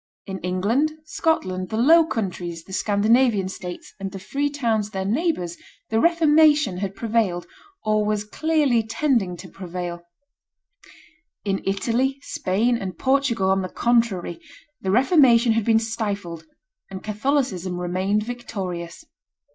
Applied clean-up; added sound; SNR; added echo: neural mask model DeepFilterNet 3.